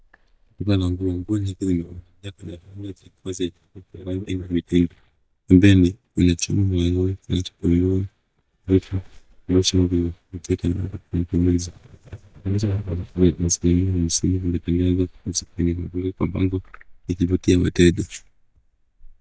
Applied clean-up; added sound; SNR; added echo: neural mask model DeepFilterNet 3.